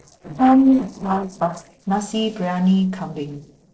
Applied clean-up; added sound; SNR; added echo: neural separator model SepFormer DNS4.